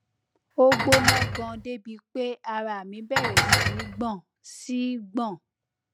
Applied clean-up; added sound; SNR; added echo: none; Dishes, pots, and pans; -4 dB; none.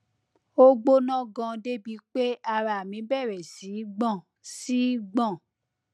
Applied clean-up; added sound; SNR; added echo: none; none; none; none.